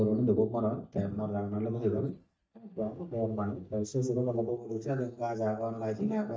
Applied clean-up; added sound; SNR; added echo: neural mask model DeepFilterNet 3.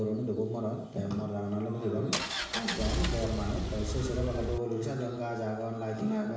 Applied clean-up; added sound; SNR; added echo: none; Engine; 0 dB; reverberation time 0.7 s.